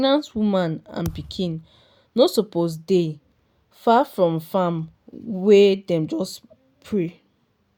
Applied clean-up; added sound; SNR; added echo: none; Thump, thud; 17 dB; none.